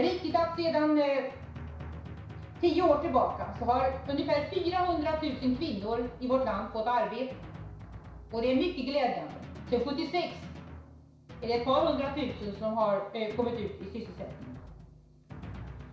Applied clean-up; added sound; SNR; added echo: none; Drum; 14 dB; reverberation time 0.6 s.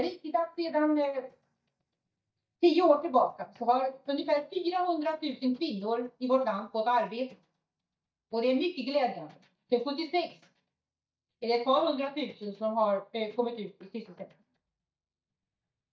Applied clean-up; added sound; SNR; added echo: neural mask model DeepFilterNet 3.